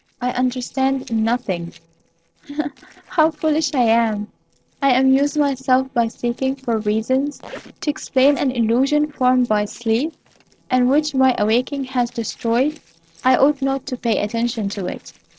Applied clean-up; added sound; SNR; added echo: neural separator model SepFormer DNS4.